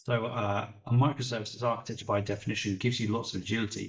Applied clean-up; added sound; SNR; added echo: neural mask model DeepFilterNet 3.